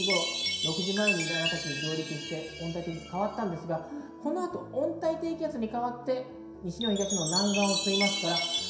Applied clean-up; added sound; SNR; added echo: none; Chime; 2 dB; reverberation time 0.7 s.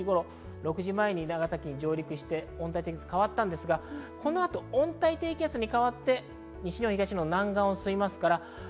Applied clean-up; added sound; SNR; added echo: none; none; none; none.